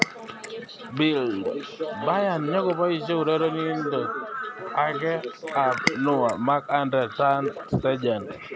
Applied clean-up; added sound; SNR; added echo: none; Cat; 13 dB; none.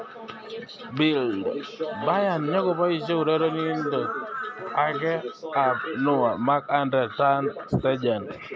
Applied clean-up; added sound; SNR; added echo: none; none; none; none.